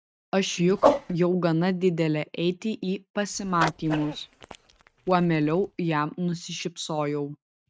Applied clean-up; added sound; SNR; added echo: neural mask model RNNoise.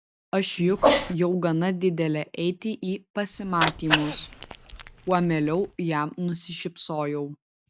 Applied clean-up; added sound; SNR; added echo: none; Cat; 4 dB; none.